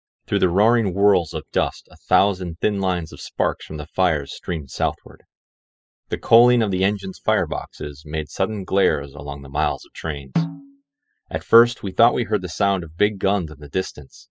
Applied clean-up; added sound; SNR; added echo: classical method spectral subtraction.